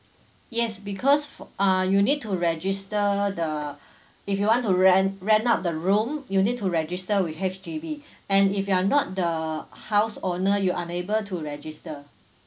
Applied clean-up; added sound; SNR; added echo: none; none; none; none.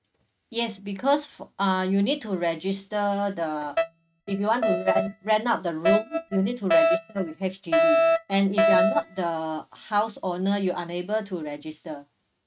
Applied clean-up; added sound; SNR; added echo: neural mask model RNNoise.